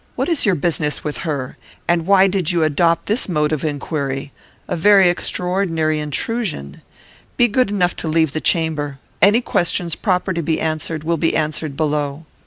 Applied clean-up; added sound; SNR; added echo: none; none; none; none.